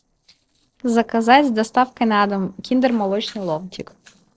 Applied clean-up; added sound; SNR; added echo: neural separator model SepFormer DNS4.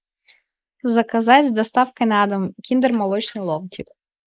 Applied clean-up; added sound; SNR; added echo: neural mask model Resemble Enhance denoiser.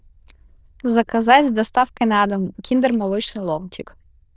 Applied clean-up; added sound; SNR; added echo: neural diffusion model UNIVERSE++.